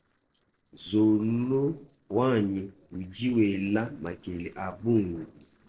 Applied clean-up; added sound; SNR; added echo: neural separator model SepFormer DNS4.